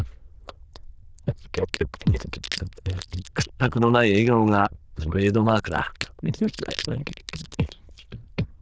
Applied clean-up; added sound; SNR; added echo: neural diffusion model UNIVERSE++.